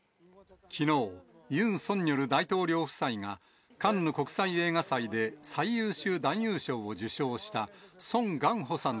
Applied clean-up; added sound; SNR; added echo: none; none; none; none.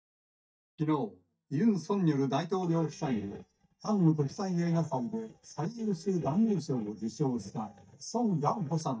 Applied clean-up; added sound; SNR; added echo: neural mask model DeepFilterNet 3.